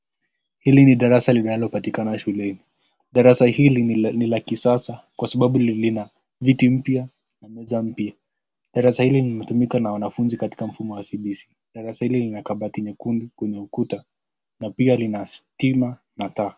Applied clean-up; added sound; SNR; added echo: none; none; none; none.